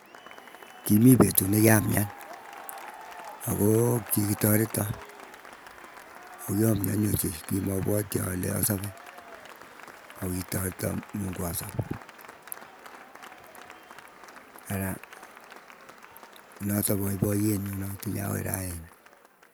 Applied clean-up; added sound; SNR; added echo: none; Applause / Cheering; 18 dB; none.